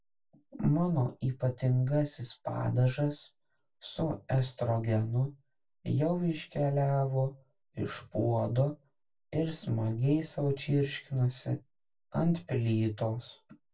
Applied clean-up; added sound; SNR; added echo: none; none; none; reverberation time 0.1 s.